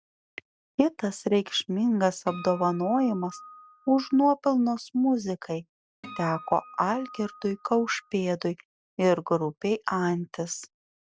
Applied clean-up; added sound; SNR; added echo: none; Acoustic guitar; 19 dB; none.